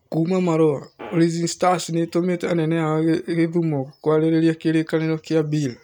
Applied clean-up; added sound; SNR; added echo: neural mask model RNNoise.